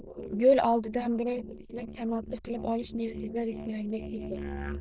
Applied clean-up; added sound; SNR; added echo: neural diffusion model UNIVERSE++.